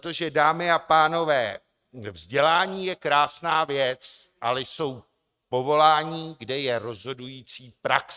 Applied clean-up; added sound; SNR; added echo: neural mask model RNNoise.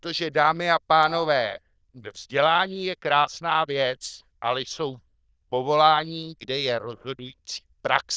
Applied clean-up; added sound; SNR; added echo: neural diffusion model UNIVERSE++.